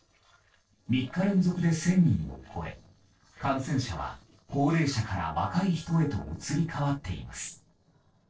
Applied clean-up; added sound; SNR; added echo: neural separator model SepFormer DNS4.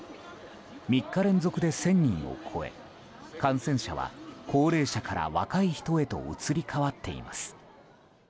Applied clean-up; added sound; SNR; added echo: none; none; none; none.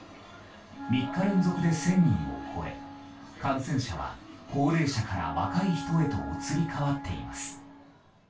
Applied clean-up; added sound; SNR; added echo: none; Wind instrument, woodwind instrument; 11 dB; reverberation time 0.2 s.